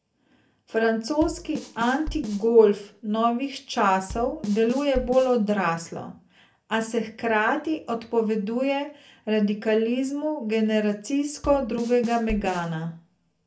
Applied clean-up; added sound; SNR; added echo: none; Bass drum / Snare drum / Drum kit; 13 dB; reverberation time 0.3 s.